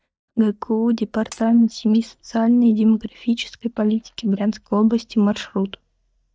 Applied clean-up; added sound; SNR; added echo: neural mask model DeepFilterNet 3.